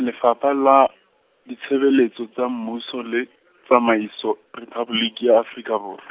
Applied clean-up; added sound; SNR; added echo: none; none; none; none.